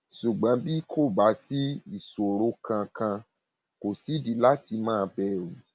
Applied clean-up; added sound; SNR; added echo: none; none; none; none.